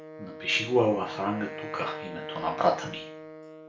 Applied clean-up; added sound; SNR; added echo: none; Wind instrument, woodwind instrument; 11 dB; reverberation time 0.4 s.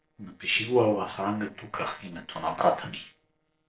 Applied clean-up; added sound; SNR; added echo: neural separator model SepFormer DNS4.